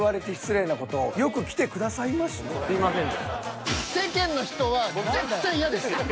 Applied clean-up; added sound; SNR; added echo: none; none; none; none.